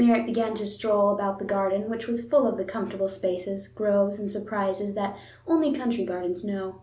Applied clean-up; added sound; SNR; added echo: none; none; none; none.